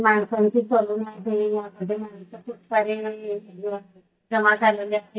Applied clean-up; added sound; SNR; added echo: neural mask model DeepFilterNet 3.